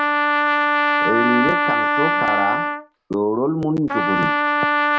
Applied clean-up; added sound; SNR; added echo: none; Trumpet; -4 dB; none.